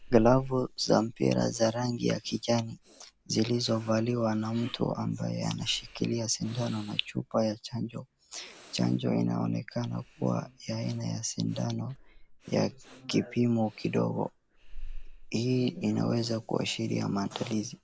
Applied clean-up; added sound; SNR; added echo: none; Breathing; 17 dB; none.